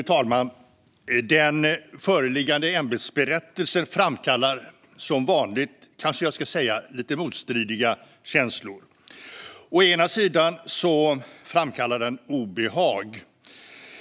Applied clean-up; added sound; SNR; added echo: none; none; none; none.